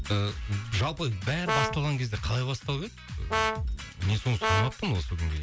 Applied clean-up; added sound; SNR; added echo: none; Brass instrument; 3 dB; none.